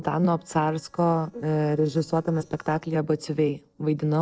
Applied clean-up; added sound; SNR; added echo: neural separator model SepFormer DNS4.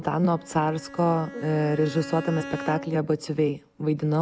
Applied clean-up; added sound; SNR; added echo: none; Bowed string instrument; 15 dB; none.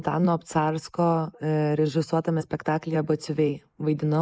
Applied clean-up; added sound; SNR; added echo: neural mask model Resemble Enhance denoiser.